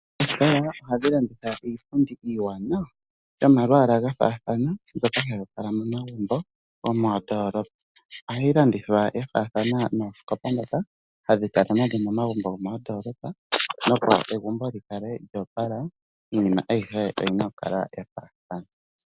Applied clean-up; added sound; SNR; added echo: none; none; none; none.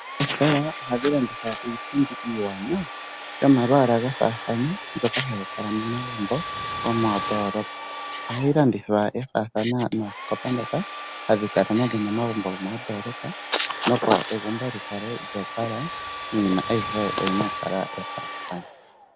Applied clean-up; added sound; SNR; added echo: none; Domestic sounds, home sounds; 9 dB; none.